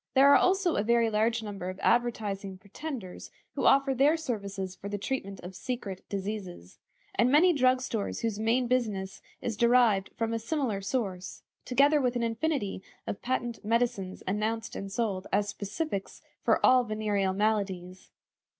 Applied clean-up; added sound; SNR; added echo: none; none; none; none.